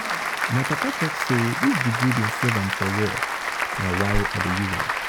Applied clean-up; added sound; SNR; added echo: none; Applause; 0 dB; none.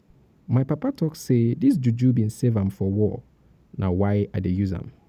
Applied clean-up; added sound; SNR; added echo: none; none; none; none.